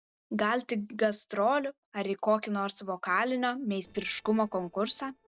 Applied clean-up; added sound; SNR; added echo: neural separator model SepFormer DNS4.